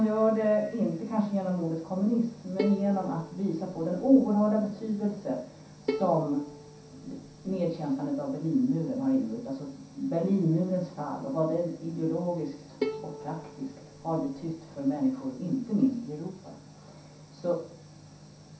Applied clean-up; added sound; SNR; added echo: none; Bowed string instrument; 10 dB; reverberation time 0.7 s.